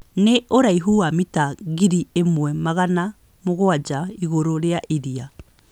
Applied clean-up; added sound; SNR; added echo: none; none; none; none.